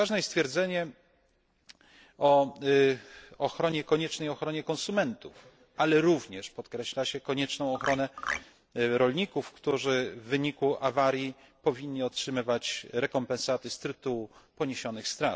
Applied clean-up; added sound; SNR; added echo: neural separator model SepFormer DNS4.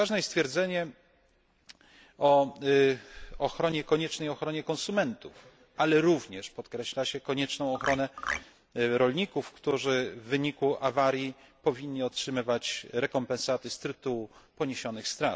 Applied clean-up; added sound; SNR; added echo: none; Marimba, xylophone; 4 dB; none.